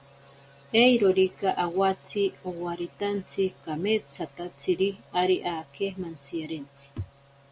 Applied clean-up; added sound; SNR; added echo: none; none; none; none.